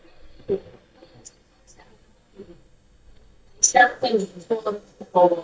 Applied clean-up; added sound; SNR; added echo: neural mask model DeepFilterNet 3.